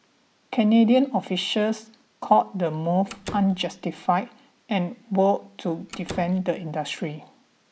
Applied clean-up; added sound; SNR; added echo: none; Slam; 17 dB; none.